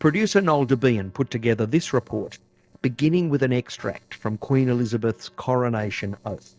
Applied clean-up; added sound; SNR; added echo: neural separator model SepFormer DNS4.